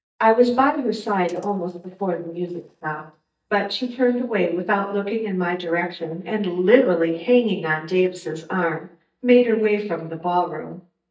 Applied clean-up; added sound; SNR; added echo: neural mask model DeepFilterNet 3.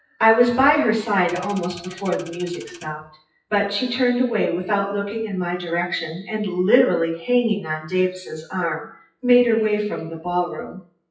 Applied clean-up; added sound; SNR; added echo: classical method WPE with log-MMSE.